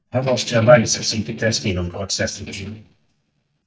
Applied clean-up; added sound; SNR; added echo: neural mask model DeepFilterNet 3.